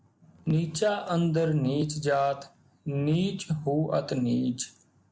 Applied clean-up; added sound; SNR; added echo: none; none; none; none.